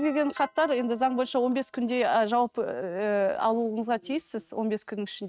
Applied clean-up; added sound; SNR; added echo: neural mask model RNNoise.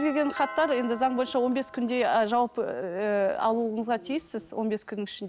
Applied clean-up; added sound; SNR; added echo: none; Doorbell; 18 dB; none.